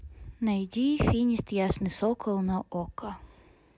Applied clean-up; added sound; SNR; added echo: none; none; none; none.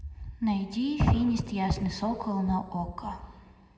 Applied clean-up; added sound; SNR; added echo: none; none; none; reverberation time 2.2 s.